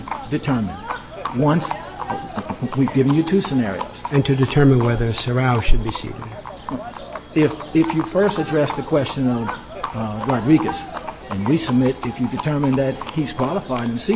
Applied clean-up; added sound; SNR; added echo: none; Livestock, farm animals, working animals; 12 dB; none.